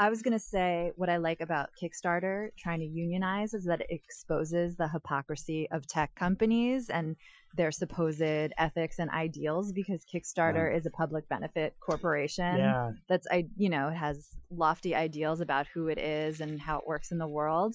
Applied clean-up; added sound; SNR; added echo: classical method Wiener filter.